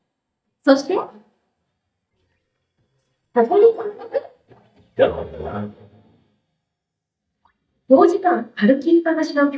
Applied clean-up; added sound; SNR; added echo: neural mask model DeepFilterNet 3.